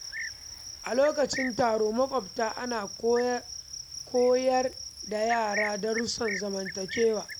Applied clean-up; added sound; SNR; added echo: none; Cricket; 10 dB; none.